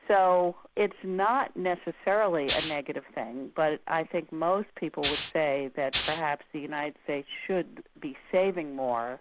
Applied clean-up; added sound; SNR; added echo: none; Rattle (instrument); -1 dB; none.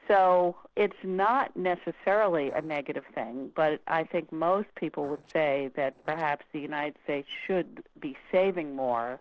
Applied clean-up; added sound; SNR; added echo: neural separator model SepFormer DNS4.